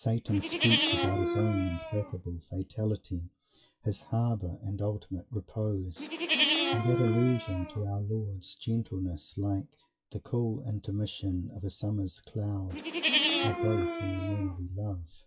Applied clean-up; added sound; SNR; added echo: classical method WPE with log-MMSE.